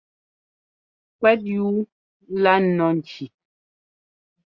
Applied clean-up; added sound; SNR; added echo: none; none; none; none.